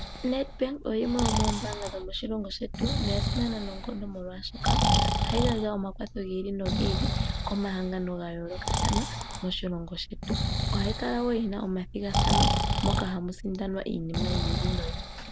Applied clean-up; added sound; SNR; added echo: none; Breathing; -3 dB; none.